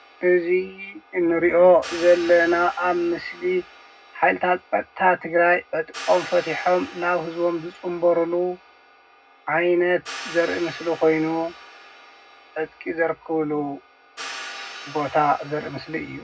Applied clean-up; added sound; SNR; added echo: none; Hi-hat; 18 dB; reverberation time 0.3 s.